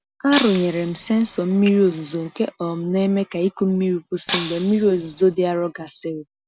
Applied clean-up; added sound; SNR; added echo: none; Shatter; 10 dB; none.